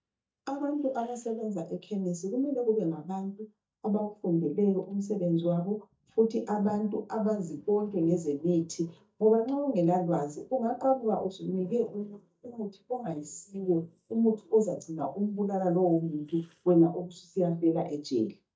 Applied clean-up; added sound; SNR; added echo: neural mask model DeepFilterNet 3.